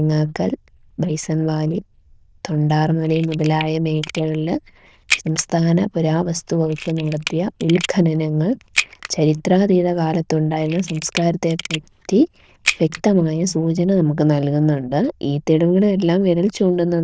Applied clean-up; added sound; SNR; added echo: neural diffusion model UNIVERSE++.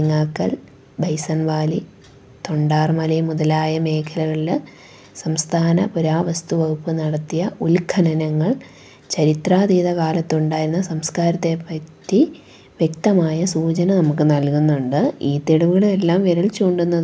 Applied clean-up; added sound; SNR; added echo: none; none; none; none.